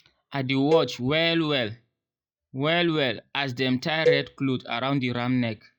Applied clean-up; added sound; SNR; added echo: classical method log-MMSE.